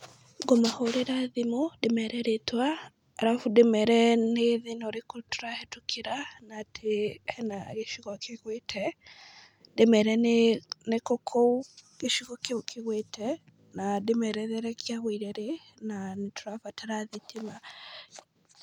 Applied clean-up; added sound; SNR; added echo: none; none; none; none.